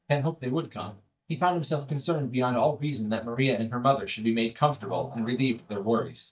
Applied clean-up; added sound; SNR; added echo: neural mask model DeepFilterNet 3.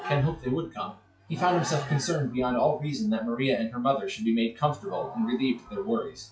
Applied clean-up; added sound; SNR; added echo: classical method WPE with log-MMSE.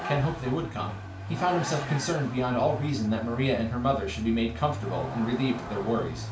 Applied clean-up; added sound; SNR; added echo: none; Vehicle; 8 dB; reverberation time 0.3 s.